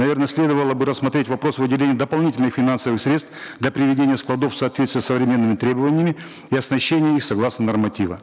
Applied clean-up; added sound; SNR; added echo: none; none; none; none.